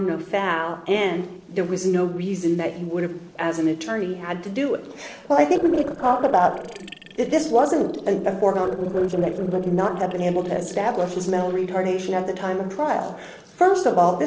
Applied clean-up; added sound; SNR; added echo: neural separator model SepFormer DNS4.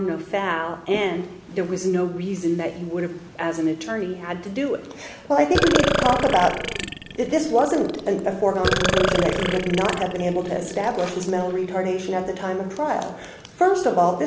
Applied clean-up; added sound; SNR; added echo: none; Burping, eructation; 3 dB; none.